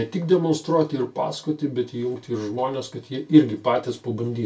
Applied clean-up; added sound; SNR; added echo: none; none; none; reverberation time 0.2 s.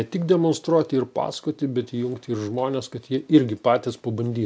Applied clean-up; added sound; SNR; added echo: none; none; none; none.